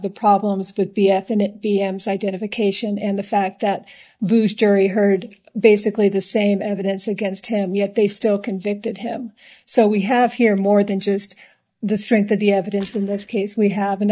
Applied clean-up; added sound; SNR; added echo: neural mask model DeepFilterNet 3.